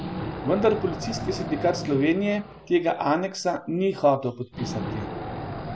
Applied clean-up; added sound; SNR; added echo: none; Wild animals; 9 dB; none.